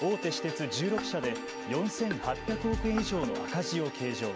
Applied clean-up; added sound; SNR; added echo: none; none; none; none.